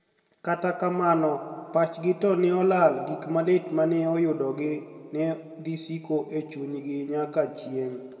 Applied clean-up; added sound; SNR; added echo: none; none; none; reverberation time 1.4 s.